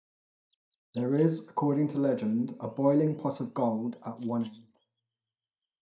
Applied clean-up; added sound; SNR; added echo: neural mask model DeepFilterNet 3.